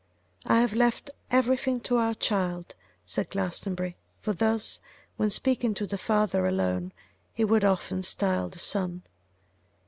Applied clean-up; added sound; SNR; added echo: none; none; none; none.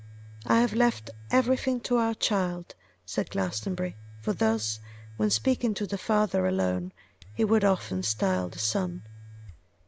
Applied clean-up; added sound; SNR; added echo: none; Domestic sounds, home sounds; 19 dB; none.